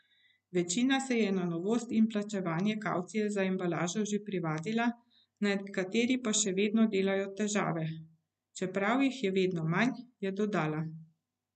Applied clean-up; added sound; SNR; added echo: none; none; none; none.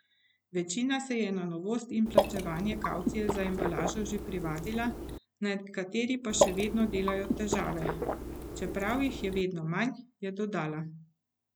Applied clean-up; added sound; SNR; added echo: none; Water / Liquid; 0 dB; none.